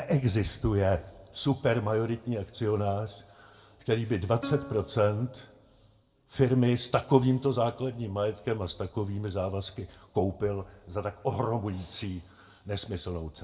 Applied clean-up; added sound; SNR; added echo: none; Plucked string instrument; 16 dB; reverberation time 0.6 s.